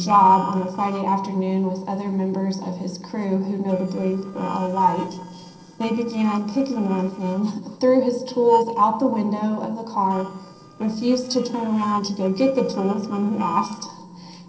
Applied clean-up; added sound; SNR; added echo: neural separator model SepFormer DNS4.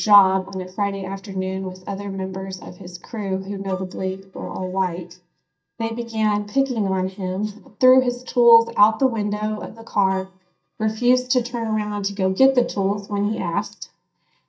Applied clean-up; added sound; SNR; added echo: neural mask model DeepFilterNet 3.